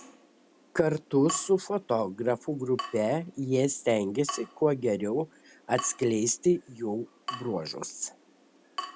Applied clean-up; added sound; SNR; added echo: none; Drip / Water tap, faucet; 15 dB; none.